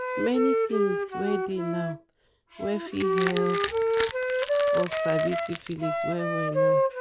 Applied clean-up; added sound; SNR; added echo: none; Wind instrument, woodwind instrument + Crushing; -5 dB; none.